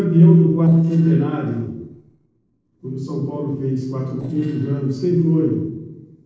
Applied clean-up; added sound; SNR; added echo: neural separator model SepFormer DNS4.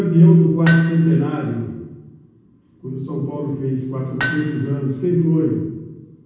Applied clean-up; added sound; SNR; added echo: none; Hammer; 12 dB; reverberation time 1.2 s.